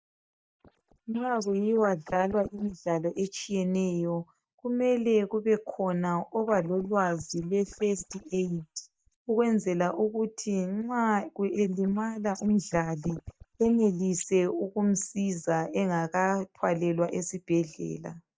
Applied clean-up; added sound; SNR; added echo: neural mask model DeepFilterNet 3.